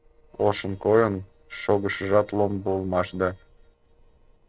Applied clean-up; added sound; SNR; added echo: neural separator model SepFormer DNS4.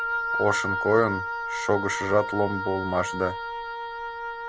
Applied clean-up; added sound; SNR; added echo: none; Wind instrument, woodwind instrument; 3 dB; none.